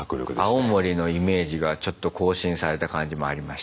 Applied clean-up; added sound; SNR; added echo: none; none; none; none.